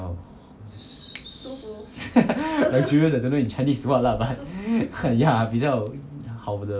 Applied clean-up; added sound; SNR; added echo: none; none; none; none.